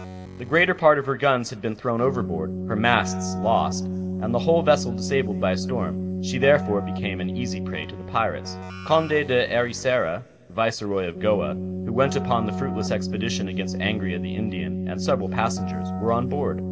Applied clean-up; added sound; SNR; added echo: none; Keyboard (musical); 5 dB; reverberation time 1.6 s.